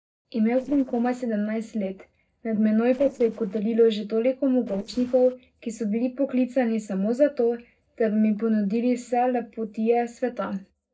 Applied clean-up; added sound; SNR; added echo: neural separator model SepFormer DNS4.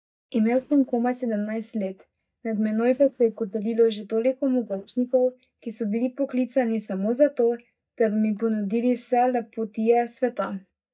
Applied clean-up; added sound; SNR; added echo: neural mask model DeepFilterNet 3.